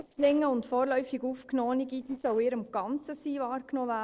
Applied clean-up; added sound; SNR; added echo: neural separator model SepFormer DNS4.